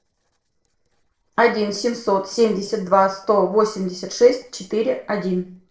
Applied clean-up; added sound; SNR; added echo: neural separator model SepFormer DNS4.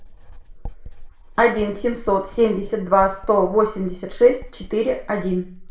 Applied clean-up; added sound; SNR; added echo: none; Writing; 14 dB; reverberation time 0.4 s.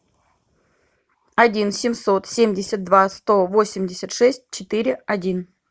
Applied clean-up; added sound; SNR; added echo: none; none; none; none.